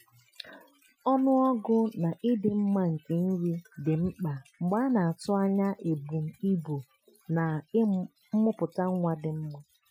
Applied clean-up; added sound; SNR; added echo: classical method Wiener filter.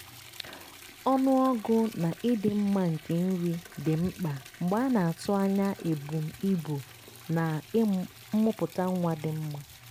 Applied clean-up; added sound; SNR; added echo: none; Liquid; 20 dB; none.